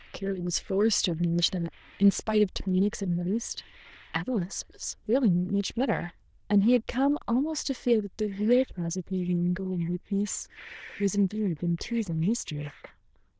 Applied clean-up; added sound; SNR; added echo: neural diffusion model UNIVERSE++.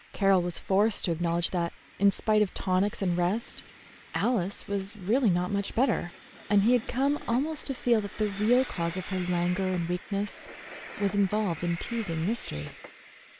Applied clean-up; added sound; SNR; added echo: none; Train; 18 dB; none.